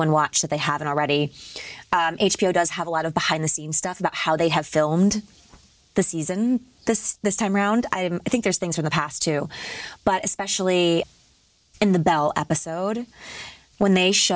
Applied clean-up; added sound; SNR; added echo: none; none; none; none.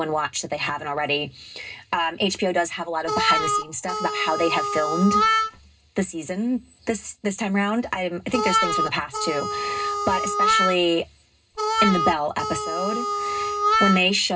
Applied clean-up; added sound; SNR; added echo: none; Harmonica; -2 dB; reverberation time 0.2 s.